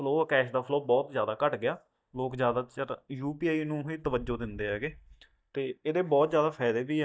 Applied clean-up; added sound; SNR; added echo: neural mask model DeepFilterNet 3.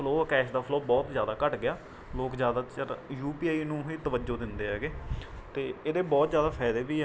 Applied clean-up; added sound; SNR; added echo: none; none; none; none.